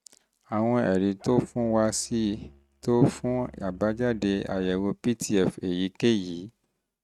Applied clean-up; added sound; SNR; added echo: neural mask model RNNoise.